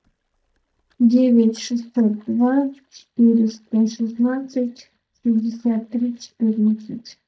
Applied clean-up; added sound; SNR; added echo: neural mask model DeepFilterNet 3.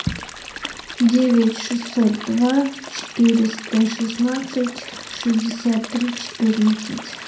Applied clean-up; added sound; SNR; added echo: none; Stream; 13 dB; reverberation time 0.4 s.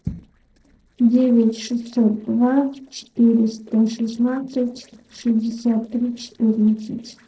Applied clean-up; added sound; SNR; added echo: neural separator model SepFormer DNS4.